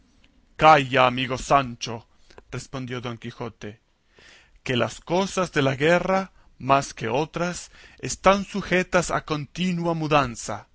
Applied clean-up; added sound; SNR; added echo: none; none; none; none.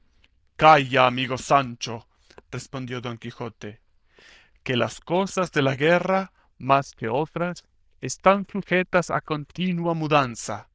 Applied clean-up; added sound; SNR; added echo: neural diffusion model UNIVERSE++.